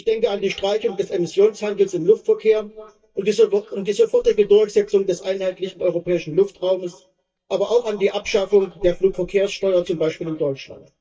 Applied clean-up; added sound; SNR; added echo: neural mask model DeepFilterNet 3.